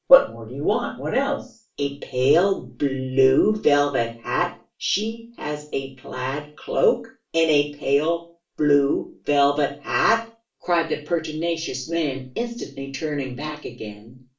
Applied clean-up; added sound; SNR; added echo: none; none; none; reverberation time 0.3 s.